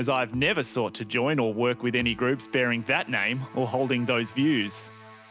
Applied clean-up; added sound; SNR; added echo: none; none; none; none.